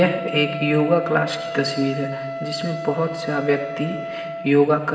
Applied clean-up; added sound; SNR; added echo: none; Wind instrument, woodwind instrument; 8 dB; reverberation time 1.7 s.